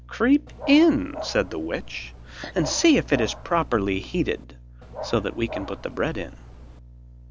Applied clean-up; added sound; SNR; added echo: none; Dog; 15 dB; none.